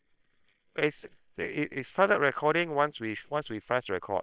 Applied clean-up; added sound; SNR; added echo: neural separator model SepFormer WHAM!.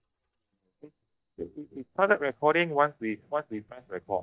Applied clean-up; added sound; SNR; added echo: neural mask model DeepFilterNet 3.